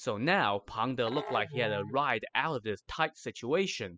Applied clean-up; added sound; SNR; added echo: classical method spectral subtraction.